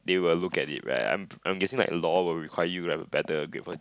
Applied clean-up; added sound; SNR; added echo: none; none; none; none.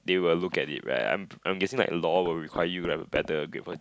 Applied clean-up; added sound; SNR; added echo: none; Knock; 13 dB; none.